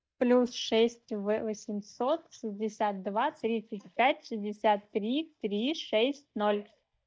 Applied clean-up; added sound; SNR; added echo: neural mask model DeepFilterNet 3.